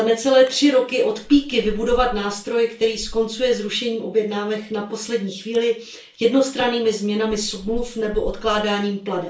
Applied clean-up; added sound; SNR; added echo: none; Chewing, mastication; 16 dB; reverberation time 0.3 s.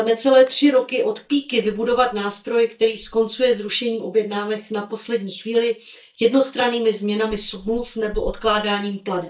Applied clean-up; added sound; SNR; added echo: neural mask model DeepFilterNet 3.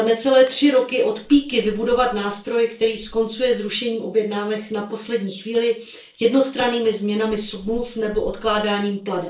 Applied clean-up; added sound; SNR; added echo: neural separator model SepFormer DNS4.